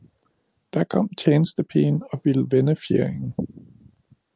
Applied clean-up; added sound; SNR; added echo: none; none; none; none.